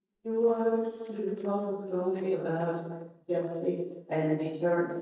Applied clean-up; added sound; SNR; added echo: neural mask model DeepFilterNet 3.